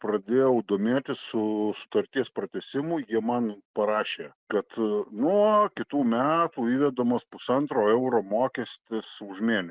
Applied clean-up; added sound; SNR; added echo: none; none; none; none.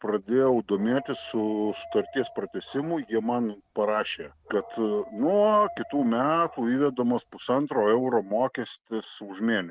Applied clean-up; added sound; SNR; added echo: none; Dog; 19 dB; none.